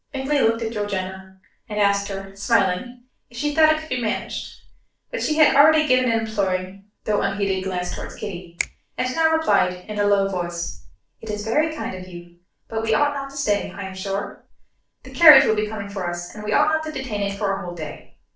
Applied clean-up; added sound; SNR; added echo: neural separator model SepFormer DNS4.